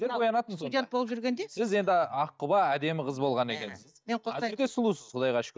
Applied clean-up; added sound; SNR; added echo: neural mask model DeepFilterNet 3.